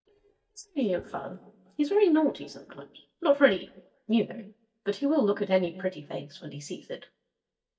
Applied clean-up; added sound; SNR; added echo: neural mask model DeepFilterNet 3.